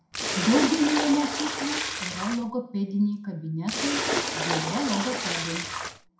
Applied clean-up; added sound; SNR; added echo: none; Splash, splatter; 1 dB; reverberation time 0.5 s.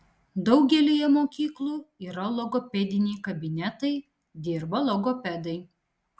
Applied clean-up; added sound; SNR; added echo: none; none; none; none.